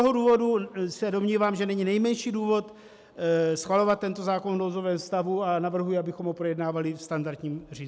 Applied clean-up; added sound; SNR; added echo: none; none; none; none.